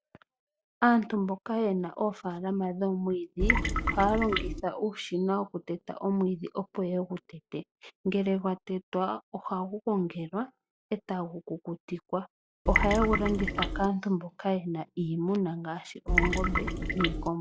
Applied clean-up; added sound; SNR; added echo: classical method log-MMSE.